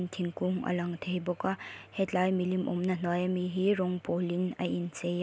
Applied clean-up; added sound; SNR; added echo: none; none; none; none.